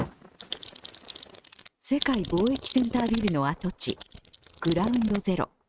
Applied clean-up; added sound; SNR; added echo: neural mask model RNNoise.